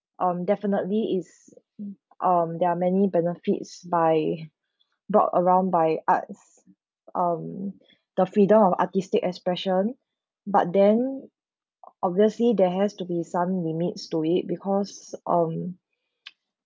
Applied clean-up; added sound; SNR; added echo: none; none; none; none.